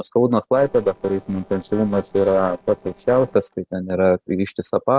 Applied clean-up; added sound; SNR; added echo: neural separator model SepFormer DNS4.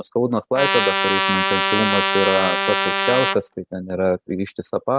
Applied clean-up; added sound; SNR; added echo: none; Trumpet; -2 dB; none.